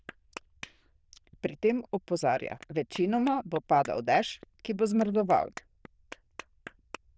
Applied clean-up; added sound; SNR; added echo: neural diffusion model UNIVERSE++.